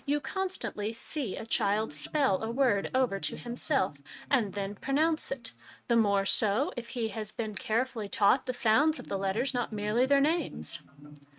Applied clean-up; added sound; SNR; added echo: neural mask model RNNoise.